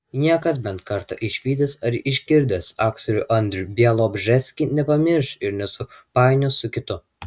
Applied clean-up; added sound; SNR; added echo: none; none; none; none.